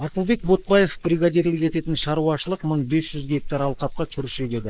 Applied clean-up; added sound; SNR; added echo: neural mask model Resemble Enhance denoiser.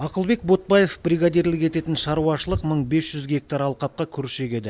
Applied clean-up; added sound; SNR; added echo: none; none; none; none.